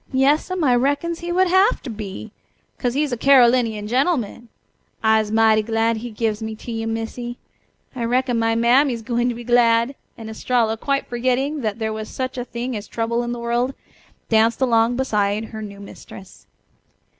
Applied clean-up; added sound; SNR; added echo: none; none; none; none.